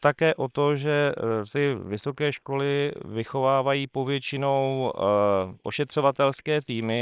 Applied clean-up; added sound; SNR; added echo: neural separator model SepFormer WHAM!.